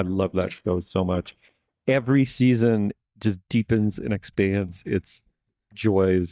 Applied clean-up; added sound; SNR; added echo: neural mask model DeepFilterNet 3.